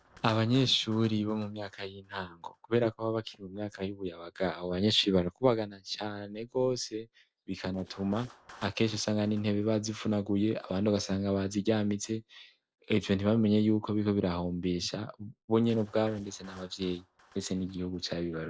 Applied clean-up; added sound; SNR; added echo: neural separator model SepFormer DNS4.